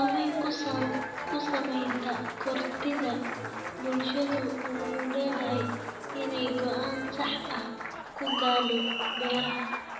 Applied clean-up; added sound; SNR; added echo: none; Applause; 2 dB; reverberation time 1.0 s.